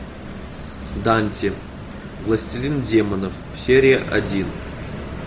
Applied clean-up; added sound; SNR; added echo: none; none; none; none.